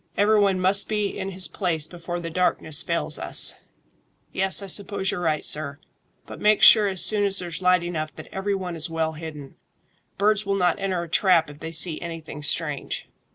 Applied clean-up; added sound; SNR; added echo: none; none; none; none.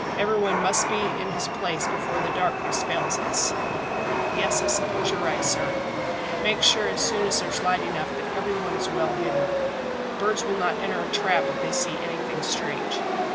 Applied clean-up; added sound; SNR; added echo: none; Chatter / Subway, metro, underground; -2 dB; none.